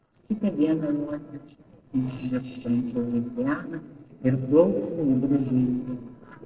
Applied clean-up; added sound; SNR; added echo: neural separator model SepFormer DNS4.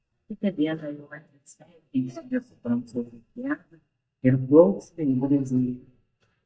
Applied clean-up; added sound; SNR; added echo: neural mask model DeepFilterNet 3.